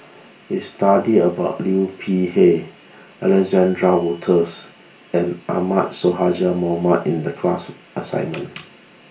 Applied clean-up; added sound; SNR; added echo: none; none; none; reverberation time 0.3 s.